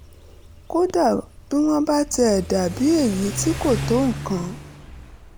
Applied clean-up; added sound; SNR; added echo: none; Accelerating, revving, vroom / Car; 11 dB; none.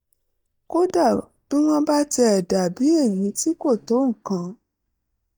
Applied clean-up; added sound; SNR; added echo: neural mask model DeepFilterNet 3.